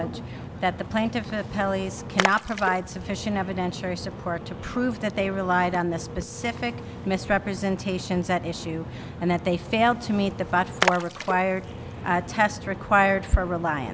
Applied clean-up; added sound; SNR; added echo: none; Splash, splatter; 8 dB; none.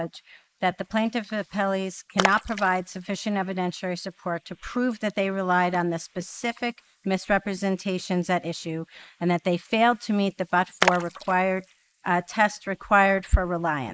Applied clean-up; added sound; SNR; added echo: neural mask model Resemble Enhance denoiser.